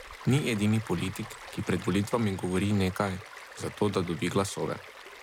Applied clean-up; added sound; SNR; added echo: none; Stream; 16 dB; none.